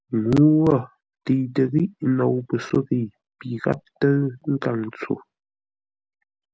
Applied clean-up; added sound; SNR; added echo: none; none; none; none.